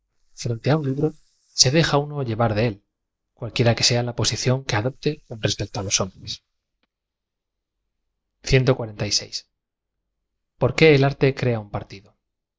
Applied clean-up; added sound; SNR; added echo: neural mask model Resemble Enhance denoiser.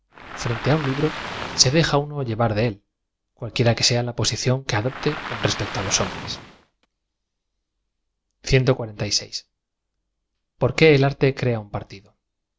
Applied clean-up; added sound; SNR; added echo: none; Waves, surf; 10 dB; none.